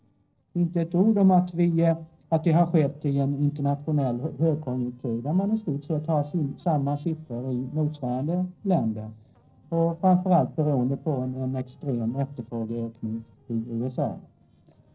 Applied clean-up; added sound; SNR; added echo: neural separator model SepFormer DNS4.